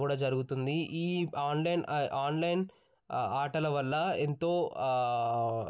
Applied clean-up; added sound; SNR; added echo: none; none; none; none.